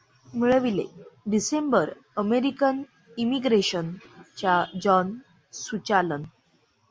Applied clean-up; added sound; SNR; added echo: none; none; none; none.